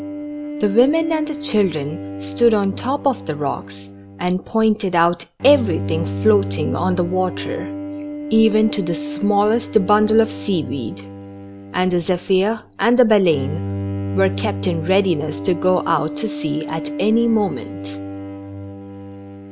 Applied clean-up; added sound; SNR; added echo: none; Bowed string instrument; 9 dB; none.